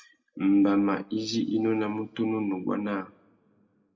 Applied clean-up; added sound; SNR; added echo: none; none; none; reverberation time 0.4 s.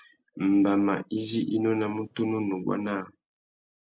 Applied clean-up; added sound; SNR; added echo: none; none; none; none.